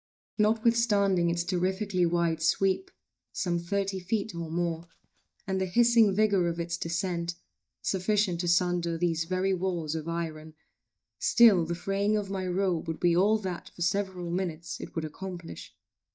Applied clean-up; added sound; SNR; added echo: neural mask model DeepFilterNet 3.